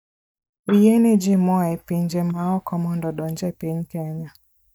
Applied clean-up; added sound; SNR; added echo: neural mask model DeepFilterNet 3.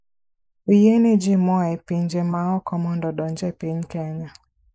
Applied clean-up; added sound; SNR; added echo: neural mask model Resemble Enhance denoiser.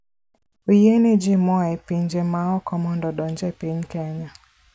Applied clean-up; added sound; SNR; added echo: none; none; none; none.